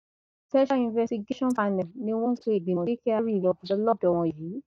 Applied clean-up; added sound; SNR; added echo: neural mask model DeepFilterNet 3.